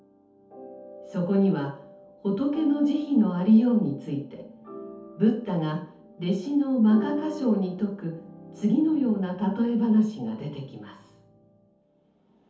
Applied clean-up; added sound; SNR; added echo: none; none; none; reverberation time 0.6 s.